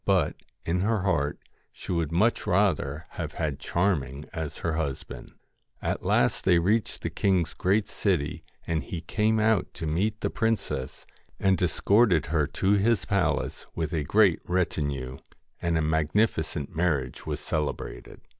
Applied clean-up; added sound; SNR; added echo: none; none; none; none.